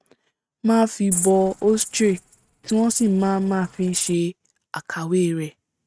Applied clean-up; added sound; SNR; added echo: neural mask model RNNoise.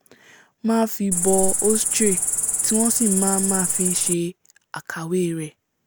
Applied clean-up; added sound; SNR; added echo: none; Cricket; -2 dB; none.